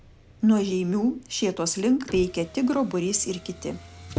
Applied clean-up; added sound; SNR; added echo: none; Motor vehicle (road); 15 dB; none.